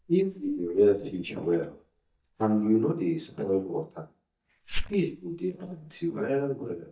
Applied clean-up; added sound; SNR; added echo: neural mask model DeepFilterNet 3.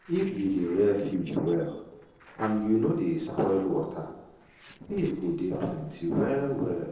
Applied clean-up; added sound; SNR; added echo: neural separator model SepFormer DNS4.